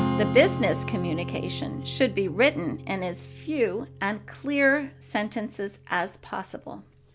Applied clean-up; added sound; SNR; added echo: none; Strum; 7 dB; none.